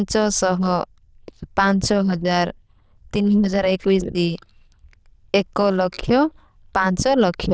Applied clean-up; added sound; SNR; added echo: neural diffusion model UNIVERSE++.